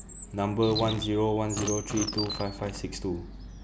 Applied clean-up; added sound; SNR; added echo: none; Bird vocalization, bird call, bird song + Fart; 8 dB; none.